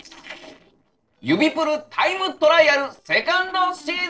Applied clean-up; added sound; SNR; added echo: neural separator model SepFormer DNS4.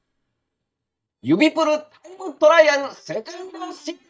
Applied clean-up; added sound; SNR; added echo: neural mask model DeepFilterNet 3.